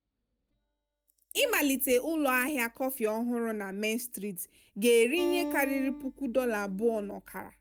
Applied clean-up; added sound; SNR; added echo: neural mask model DeepFilterNet 3.